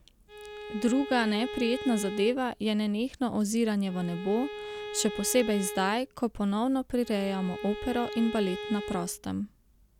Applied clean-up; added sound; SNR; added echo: none; Bowed string instrument; 11 dB; none.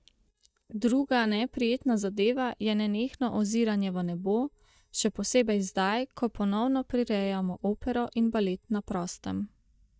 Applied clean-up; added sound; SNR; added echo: neural mask model DeepFilterNet 3.